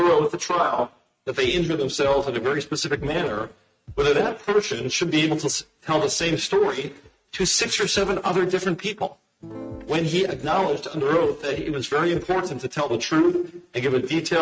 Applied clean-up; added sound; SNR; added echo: neural mask model RNNoise.